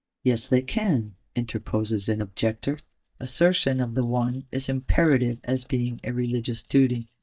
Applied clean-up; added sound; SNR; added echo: neural mask model DeepFilterNet 3.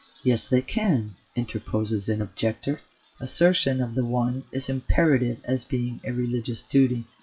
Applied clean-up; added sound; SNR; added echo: classical method WPE with log-MMSE.